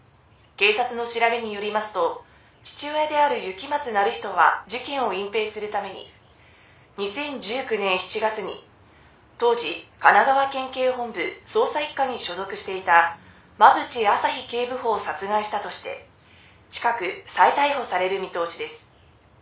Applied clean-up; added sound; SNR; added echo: none; none; none; none.